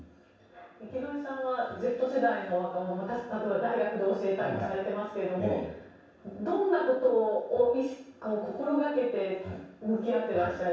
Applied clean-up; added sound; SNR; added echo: none; none; none; reverberation time 0.7 s.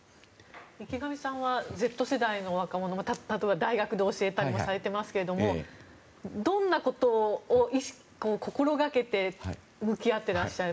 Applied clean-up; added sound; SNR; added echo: none; none; none; none.